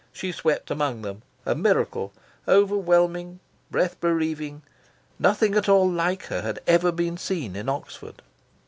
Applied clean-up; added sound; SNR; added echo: none; none; none; none.